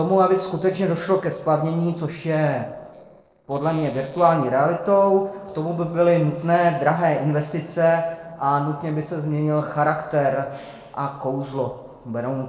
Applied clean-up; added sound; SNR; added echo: neural separator model SepFormer DNS4.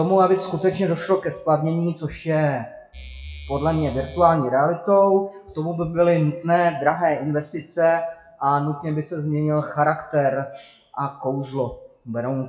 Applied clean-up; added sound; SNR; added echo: classical method WPE with log-MMSE.